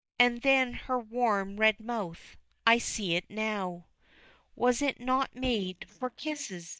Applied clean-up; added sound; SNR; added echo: neural mask model DeepFilterNet 3.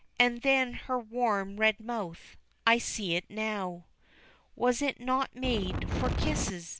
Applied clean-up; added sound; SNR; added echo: none; Wind; 0 dB; none.